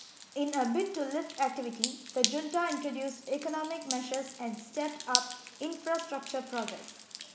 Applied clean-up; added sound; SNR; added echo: none; Drip; 5 dB; none.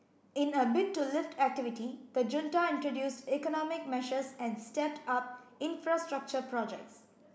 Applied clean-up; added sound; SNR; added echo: none; none; none; none.